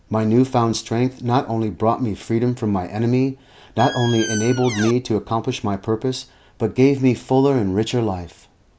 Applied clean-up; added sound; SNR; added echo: none; Squeak; 9 dB; none.